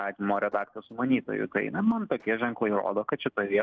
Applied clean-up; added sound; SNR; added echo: neural separator model SepFormer DNS4.